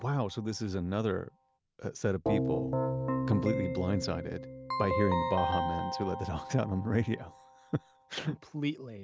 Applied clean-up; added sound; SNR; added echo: none; Keyboard (musical); 3 dB; none.